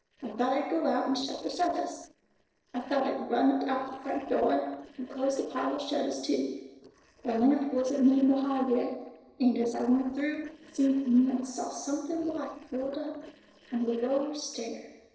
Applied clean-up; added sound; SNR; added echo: neural separator model SepFormer DNS4.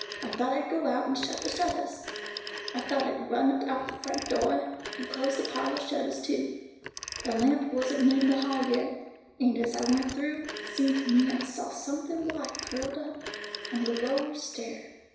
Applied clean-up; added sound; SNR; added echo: none; Telephone; 11 dB; reverberation time 1.0 s.